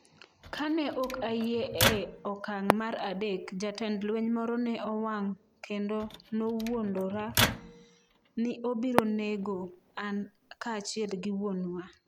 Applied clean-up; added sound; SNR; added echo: none; Fireworks + Microwave oven; 3 dB; none.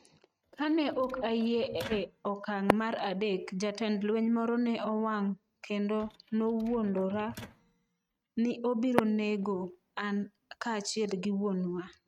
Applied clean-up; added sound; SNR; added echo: neural mask model RNNoise.